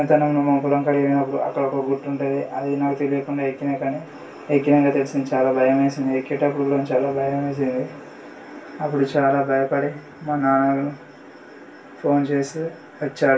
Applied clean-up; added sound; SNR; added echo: none; none; none; reverberation time 0.2 s.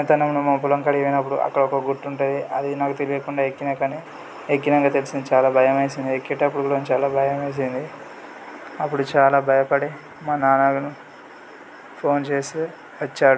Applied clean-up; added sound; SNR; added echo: none; none; none; none.